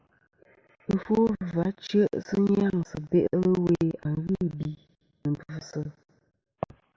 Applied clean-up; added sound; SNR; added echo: none; none; none; none.